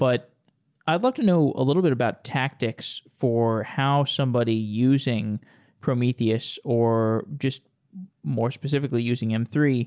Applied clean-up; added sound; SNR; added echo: none; none; none; none.